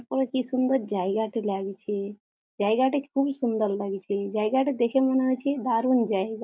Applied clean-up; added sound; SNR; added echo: none; none; none; none.